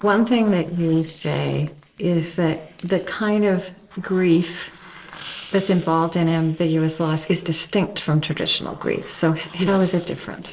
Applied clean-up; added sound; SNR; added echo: neural separator model SepFormer DNS4.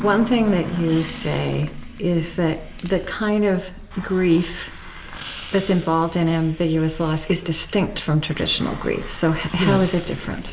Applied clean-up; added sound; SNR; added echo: none; Hiss; 14 dB; reverberation time 0.9 s.